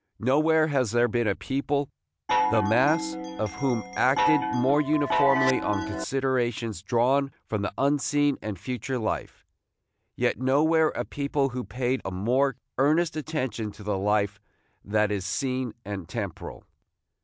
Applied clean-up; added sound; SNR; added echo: none; Chime; 2 dB; none.